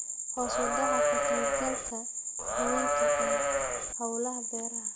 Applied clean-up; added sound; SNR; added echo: none; Livestock, farm animals, working animals; -4 dB; none.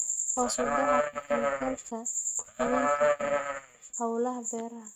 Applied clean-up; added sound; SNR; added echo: neural mask model RNNoise.